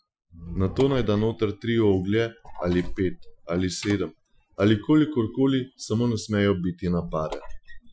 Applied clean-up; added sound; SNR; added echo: classical method Wiener filter.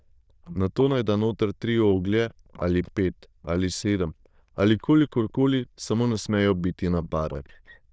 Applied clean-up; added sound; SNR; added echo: neural diffusion model UNIVERSE++.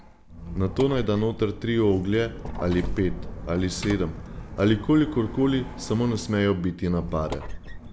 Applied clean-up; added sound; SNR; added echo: none; Squeak; 10 dB; none.